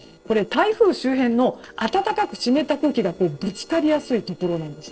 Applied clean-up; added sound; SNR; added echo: neural separator model SepFormer DNS4.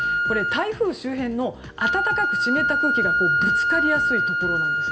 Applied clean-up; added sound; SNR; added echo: none; Wind instrument, woodwind instrument; -5 dB; reverberation time 0.4 s.